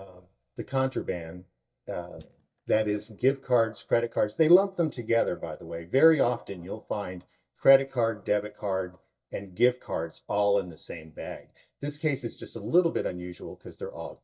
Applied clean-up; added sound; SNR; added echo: neural mask model DeepFilterNet 3.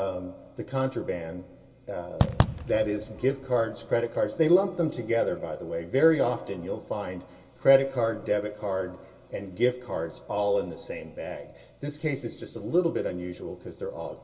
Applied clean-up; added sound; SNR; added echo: none; Fireworks; 2 dB; reverberation time 0.2 s.